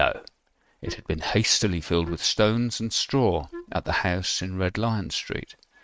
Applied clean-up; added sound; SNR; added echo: neural mask model RNNoise.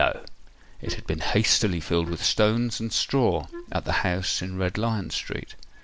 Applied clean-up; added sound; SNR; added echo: none; Wind instrument, woodwind instrument; 17 dB; none.